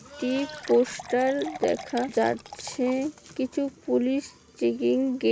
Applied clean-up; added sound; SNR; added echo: none; Fill (with liquid) / Water; 14 dB; none.